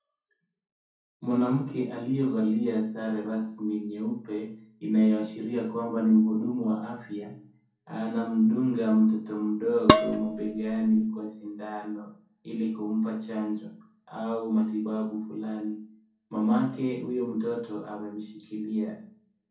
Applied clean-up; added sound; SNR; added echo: none; Dishes, pots, and pans; -4 dB; reverberation time 0.6 s.